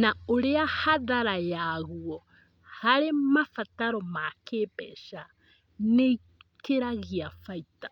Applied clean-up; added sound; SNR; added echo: none; none; none; none.